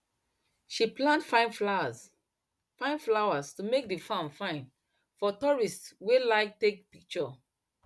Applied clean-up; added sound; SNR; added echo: none; none; none; none.